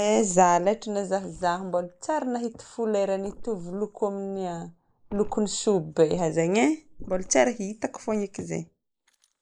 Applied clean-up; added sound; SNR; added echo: neural mask model Resemble Enhance denoiser.